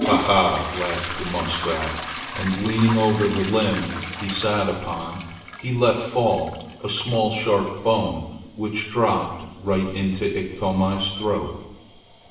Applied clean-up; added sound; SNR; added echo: none; Trickle, dribble / Toilet flush / Hiss; 11 dB; reverberation time 1.0 s.